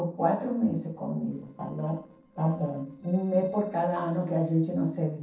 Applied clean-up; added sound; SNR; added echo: neural separator model SepFormer DNS4.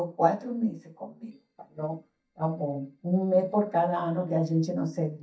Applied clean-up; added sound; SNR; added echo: neural mask model DeepFilterNet 3.